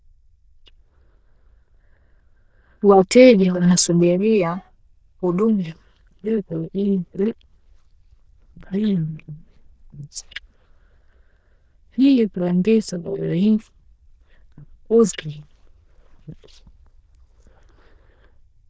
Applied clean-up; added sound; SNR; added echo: neural diffusion model UNIVERSE++.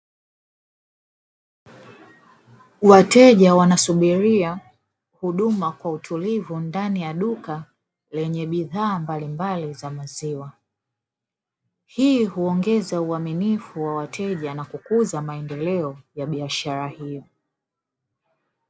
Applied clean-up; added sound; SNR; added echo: none; none; none; none.